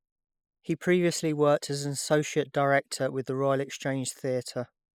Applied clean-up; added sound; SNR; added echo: neural mask model Resemble Enhance denoiser.